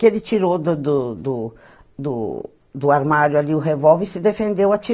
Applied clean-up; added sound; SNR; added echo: none; none; none; none.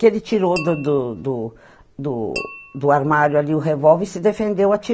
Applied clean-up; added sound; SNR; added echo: none; Tap / Glass; 18 dB; none.